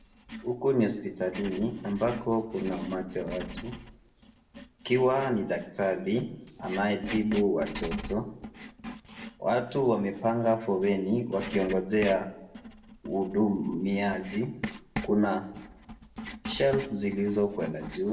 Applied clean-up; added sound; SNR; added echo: none; Writing; 12 dB; reverberation time 0.6 s.